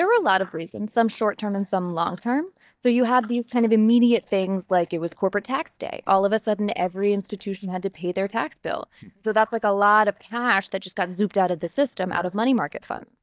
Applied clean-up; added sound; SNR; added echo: neural mask model DeepFilterNet 3.